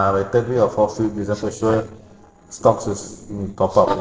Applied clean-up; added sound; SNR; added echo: neural separator model SepFormer DNS4.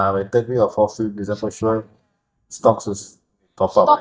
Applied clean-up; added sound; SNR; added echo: neural mask model DeepFilterNet 3.